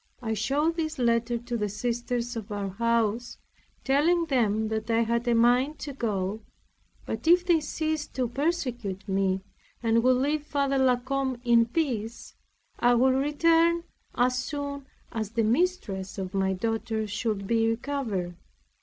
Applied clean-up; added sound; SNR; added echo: none; none; none; none.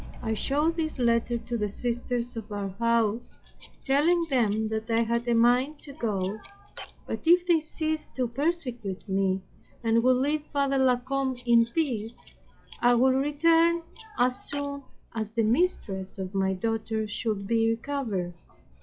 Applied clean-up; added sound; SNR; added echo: classical method log-MMSE.